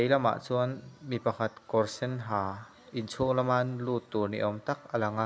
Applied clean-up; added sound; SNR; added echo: none; none; none; none.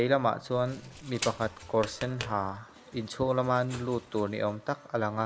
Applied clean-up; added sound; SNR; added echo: none; Tap + Engine; 15 dB; none.